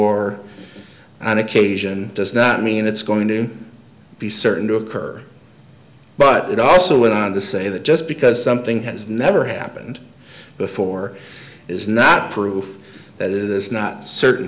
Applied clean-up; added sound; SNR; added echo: none; none; none; none.